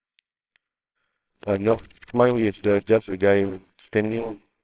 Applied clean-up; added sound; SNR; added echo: neural separator model SepFormer WHAMR!.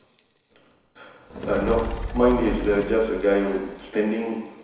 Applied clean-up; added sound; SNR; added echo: none; Fire; 10 dB; reverberation time 1.0 s.